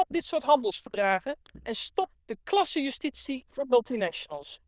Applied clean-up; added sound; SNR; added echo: neural diffusion model UNIVERSE++.